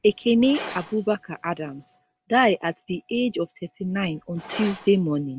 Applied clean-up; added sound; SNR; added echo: none; Glass; 18 dB; none.